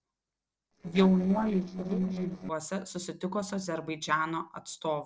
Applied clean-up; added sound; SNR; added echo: neural separator model SepFormer DNS4.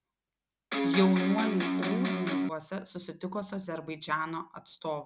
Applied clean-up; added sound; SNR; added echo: none; Electric guitar; -2 dB; none.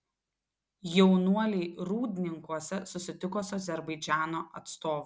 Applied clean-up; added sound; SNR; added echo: none; none; none; none.